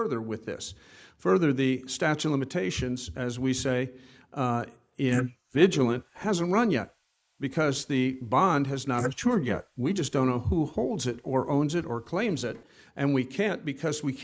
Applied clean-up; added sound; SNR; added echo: neural mask model Resemble Enhance denoiser.